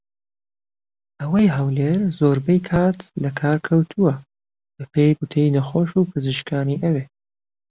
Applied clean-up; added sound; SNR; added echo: none; none; none; none.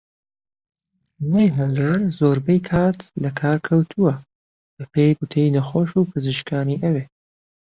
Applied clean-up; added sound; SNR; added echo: neural mask model Resemble Enhance denoiser.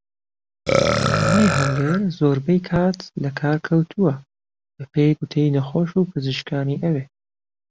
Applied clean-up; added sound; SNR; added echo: none; Burping, eructation; 2 dB; none.